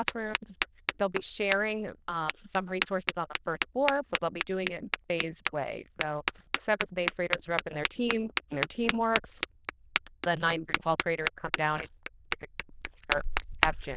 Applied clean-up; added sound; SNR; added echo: neural diffusion model UNIVERSE++.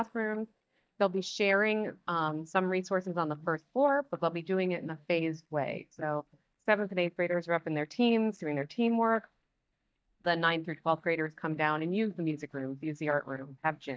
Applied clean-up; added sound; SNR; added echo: neural mask model DeepFilterNet 3.